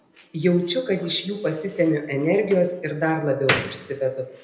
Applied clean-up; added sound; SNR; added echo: none; Slam; 10 dB; reverberation time 0.8 s.